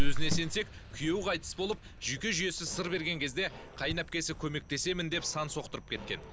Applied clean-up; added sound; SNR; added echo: none; Cricket; -1 dB; none.